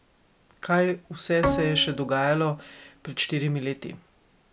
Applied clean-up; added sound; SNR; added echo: none; Bowed string instrument; 7 dB; none.